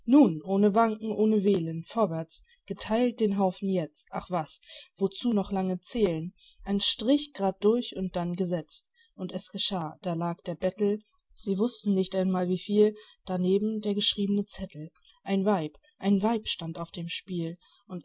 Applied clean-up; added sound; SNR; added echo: none; none; none; none.